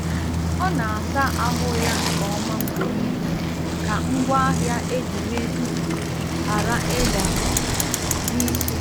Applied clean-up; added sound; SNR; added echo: none; Bicycle; -5 dB; none.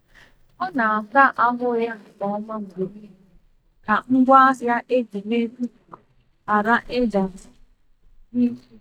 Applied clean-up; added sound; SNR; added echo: neural mask model DeepFilterNet 3.